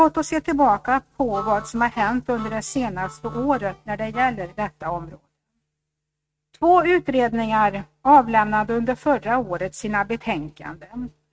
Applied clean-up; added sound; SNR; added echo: neural mask model RNNoise.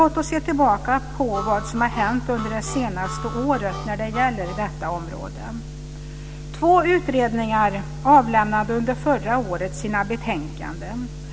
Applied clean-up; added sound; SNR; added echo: none; Harmonica; 13 dB; none.